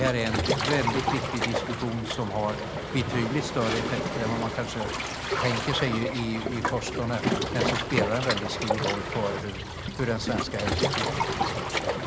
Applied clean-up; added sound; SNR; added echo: none; Waves, surf; -1 dB; none.